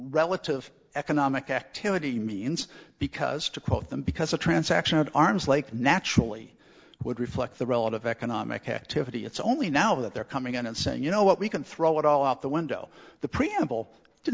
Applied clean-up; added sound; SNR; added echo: none; none; none; none.